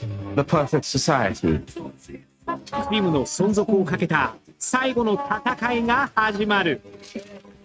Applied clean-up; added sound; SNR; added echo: neural mask model RNNoise.